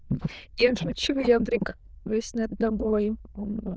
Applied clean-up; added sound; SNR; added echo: neural diffusion model UNIVERSE++.